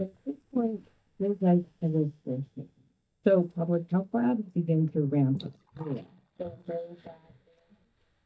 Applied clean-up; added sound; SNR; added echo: neural mask model DeepFilterNet 3.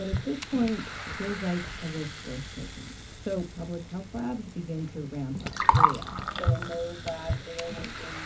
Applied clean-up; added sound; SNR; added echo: none; Gurgling; -3 dB; reverberation time 0.3 s.